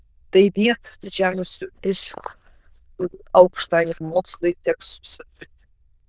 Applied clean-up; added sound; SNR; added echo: neural diffusion model UNIVERSE++.